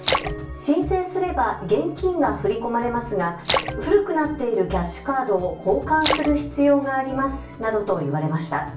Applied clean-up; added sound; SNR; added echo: none; Splash, splatter; 6 dB; reverberation time 0.3 s.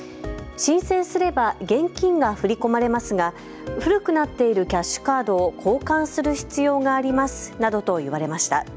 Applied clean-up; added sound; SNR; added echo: none; none; none; none.